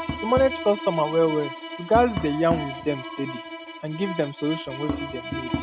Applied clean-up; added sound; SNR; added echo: none; Bowed string instrument + Tap; 7 dB; none.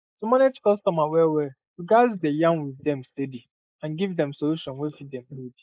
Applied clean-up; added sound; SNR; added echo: neural mask model Resemble Enhance denoiser.